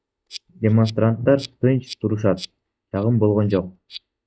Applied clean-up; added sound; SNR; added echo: neural mask model DeepFilterNet 3.